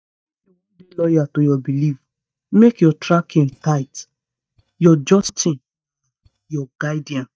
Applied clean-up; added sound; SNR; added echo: neural mask model DeepFilterNet 3.